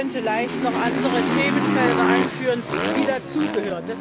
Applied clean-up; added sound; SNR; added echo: none; Motorcycle; -2 dB; none.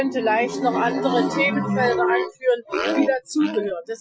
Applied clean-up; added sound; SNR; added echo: classical method Wiener filter.